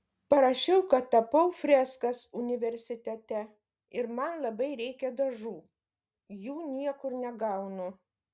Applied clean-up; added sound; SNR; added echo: none; none; none; none.